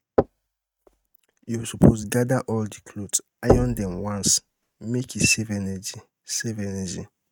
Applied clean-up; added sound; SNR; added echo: neural mask model RNNoise.